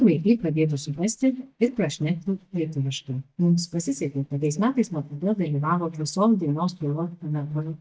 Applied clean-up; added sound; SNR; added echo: neural mask model DeepFilterNet 3.